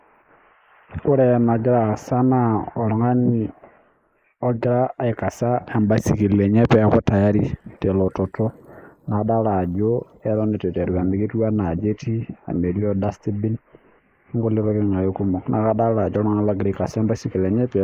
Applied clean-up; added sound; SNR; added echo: neural mask model Resemble Enhance denoiser.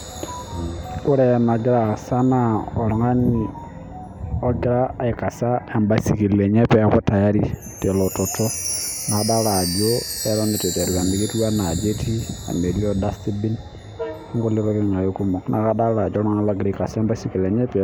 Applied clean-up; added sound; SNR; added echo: none; Brass instrument + Chime; 13 dB; none.